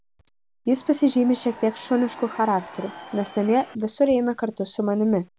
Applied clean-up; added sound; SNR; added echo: none; Crowd / Cheering; 18 dB; none.